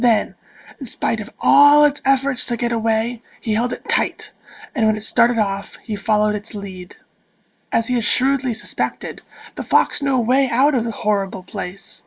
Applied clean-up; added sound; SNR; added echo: neural mask model Resemble Enhance denoiser.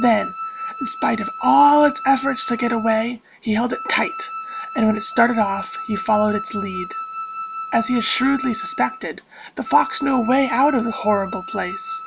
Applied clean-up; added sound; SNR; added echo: none; Wind instrument, woodwind instrument; 10 dB; none.